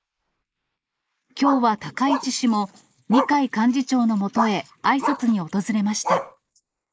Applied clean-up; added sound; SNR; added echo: neural mask model Resemble Enhance denoiser.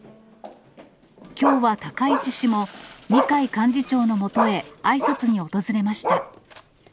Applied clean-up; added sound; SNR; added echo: none; Bark; 5 dB; none.